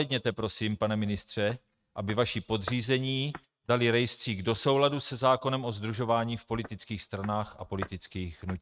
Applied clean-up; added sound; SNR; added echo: neural mask model RNNoise.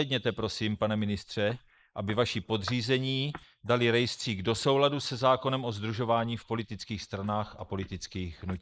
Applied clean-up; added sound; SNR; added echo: neural mask model Resemble Enhance denoiser.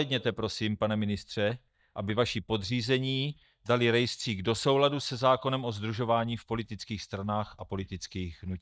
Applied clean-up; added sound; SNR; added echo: neural mask model DeepFilterNet 3.